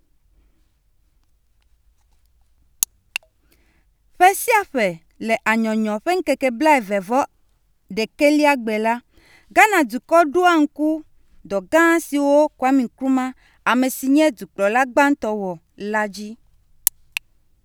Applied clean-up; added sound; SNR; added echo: none; none; none; none.